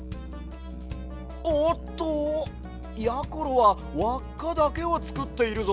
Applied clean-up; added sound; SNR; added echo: none; Musical instrument; 10 dB; none.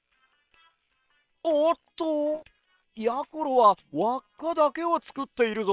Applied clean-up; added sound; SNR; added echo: neural separator model SepFormer WHAM!.